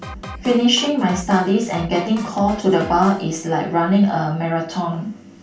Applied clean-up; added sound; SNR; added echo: none; Drum kit; 16 dB; reverberation time 0.2 s.